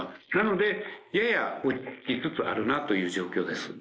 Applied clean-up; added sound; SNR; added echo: neural mask model Resemble Enhance denoiser.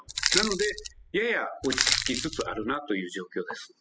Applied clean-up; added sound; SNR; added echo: classical method spectral subtraction.